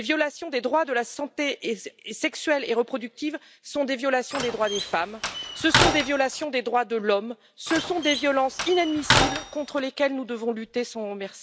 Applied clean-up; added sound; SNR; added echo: none; Slam; 1 dB; none.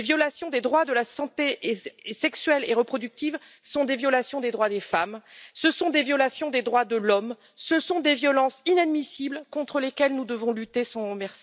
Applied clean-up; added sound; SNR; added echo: none; none; none; none.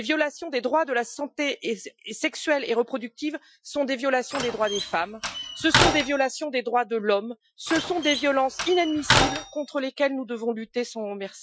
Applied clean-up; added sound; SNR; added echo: classical method Wiener filter.